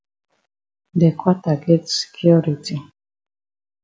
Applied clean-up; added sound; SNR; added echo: none; none; none; none.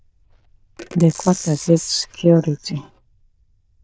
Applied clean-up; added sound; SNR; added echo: neural diffusion model UNIVERSE++.